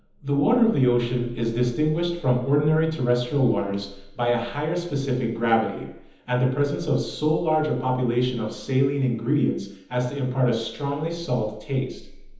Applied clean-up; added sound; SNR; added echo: none; none; none; reverberation time 1.3 s.